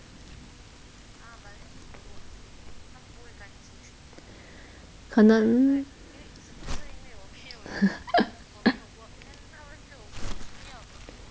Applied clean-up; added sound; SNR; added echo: none; Crumpling, crinkling; 12 dB; none.